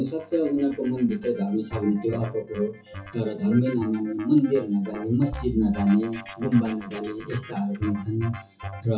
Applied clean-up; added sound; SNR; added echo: classical method WPE with log-MMSE.